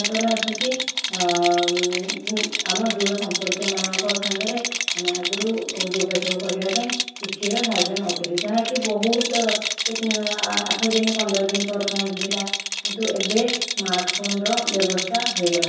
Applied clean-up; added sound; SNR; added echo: none; Rattle; 2 dB; reverberation time 0.7 s.